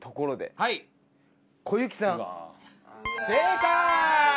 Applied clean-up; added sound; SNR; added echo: none; none; none; none.